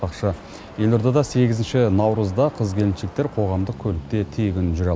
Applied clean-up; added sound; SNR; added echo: none; none; none; none.